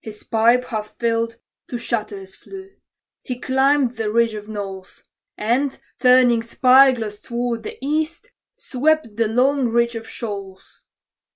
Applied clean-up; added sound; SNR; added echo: none; none; none; none.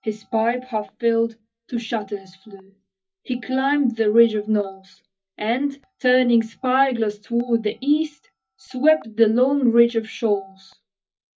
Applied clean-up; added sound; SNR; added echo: neural mask model DeepFilterNet 3.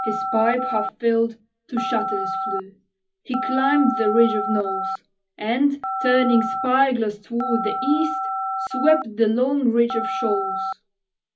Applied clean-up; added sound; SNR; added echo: none; Telephone; 5 dB; reverberation time 0.4 s.